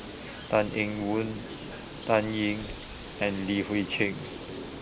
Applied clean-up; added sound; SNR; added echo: none; Bird; 9 dB; none.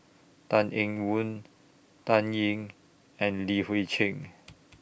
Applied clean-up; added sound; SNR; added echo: none; none; none; none.